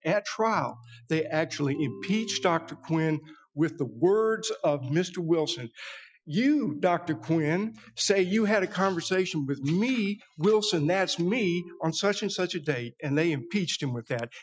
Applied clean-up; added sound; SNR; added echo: classical method Wiener filter.